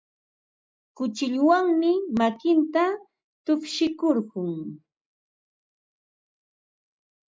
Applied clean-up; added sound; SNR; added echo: none; none; none; none.